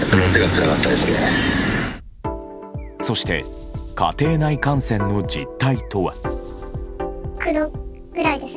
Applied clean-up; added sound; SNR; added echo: none; Boom; 14 dB; none.